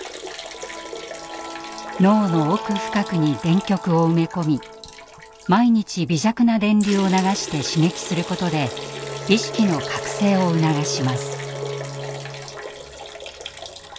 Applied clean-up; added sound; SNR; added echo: none; Liquid; 14 dB; none.